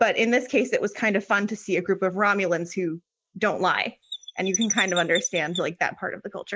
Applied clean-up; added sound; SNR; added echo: neural mask model Resemble Enhance denoiser.